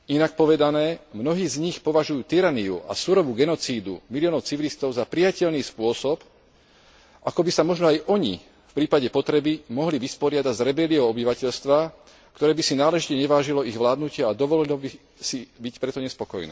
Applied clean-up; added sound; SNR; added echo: none; none; none; none.